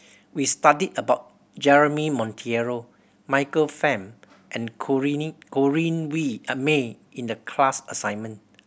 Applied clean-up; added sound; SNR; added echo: none; none; none; none.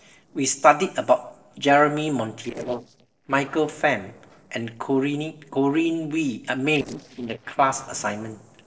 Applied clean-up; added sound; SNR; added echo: neural separator model SepFormer DNS4.